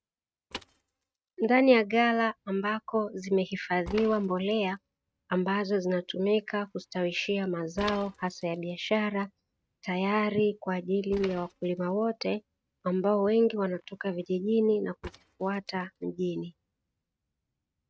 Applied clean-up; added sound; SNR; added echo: neural mask model RNNoise.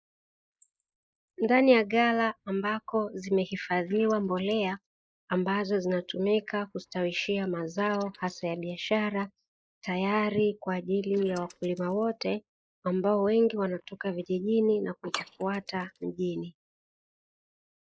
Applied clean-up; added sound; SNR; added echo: neural mask model Resemble Enhance denoiser.